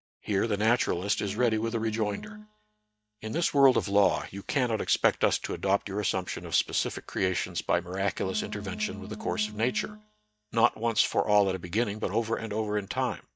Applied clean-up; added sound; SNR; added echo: neural mask model DeepFilterNet 3.